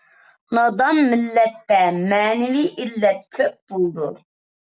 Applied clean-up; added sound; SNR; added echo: none; none; none; none.